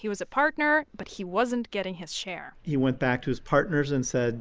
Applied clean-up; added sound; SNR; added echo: none; none; none; none.